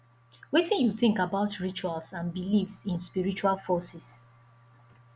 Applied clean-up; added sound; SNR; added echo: none; none; none; none.